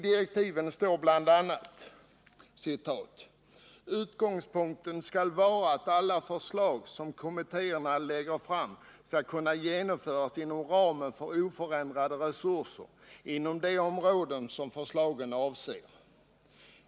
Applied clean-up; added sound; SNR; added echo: none; none; none; none.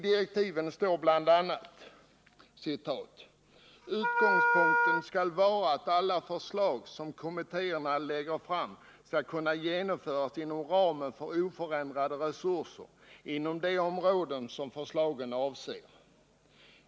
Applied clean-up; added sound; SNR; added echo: none; Wind instrument, woodwind instrument; -2 dB; none.